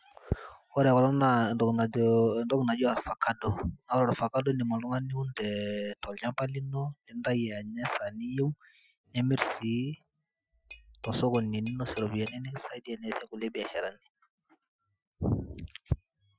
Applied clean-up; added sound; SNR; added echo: classical method Wiener filter.